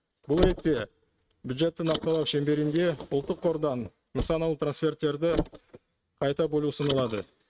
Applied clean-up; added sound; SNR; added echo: neural mask model RNNoise.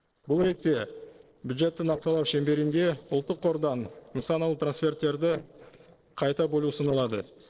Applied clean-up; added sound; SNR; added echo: neural separator model SepFormer DNS4.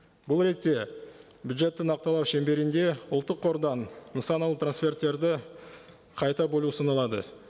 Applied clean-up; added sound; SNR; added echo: none; none; none; none.